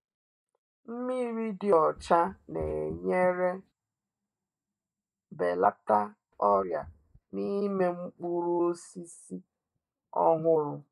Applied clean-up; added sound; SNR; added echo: neural mask model DeepFilterNet 3.